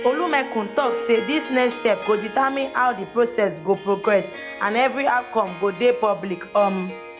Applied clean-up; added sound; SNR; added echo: none; Harp; 12 dB; none.